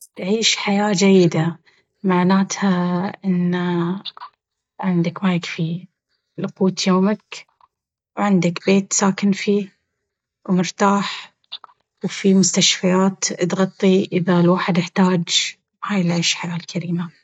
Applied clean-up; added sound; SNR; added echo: neural mask model DeepFilterNet 3.